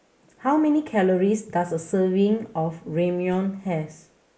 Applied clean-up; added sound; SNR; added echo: neural mask model Resemble Enhance denoiser.